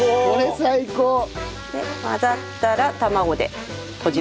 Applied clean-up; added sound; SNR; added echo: none; Wind instrument, woodwind instrument; 18 dB; none.